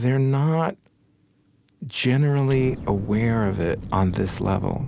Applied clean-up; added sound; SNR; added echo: none; Explosion; 11 dB; none.